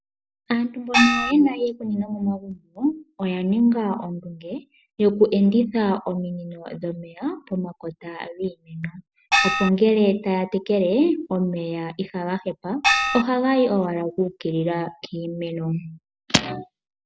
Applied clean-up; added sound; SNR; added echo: none; Gong; -4 dB; none.